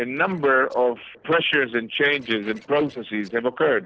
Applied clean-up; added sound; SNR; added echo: neural separator model SepFormer DNS4.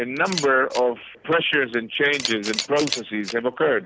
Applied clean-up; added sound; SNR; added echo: none; Camera; 11 dB; none.